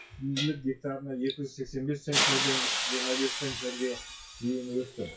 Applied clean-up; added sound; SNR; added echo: classical method WPE with log-MMSE.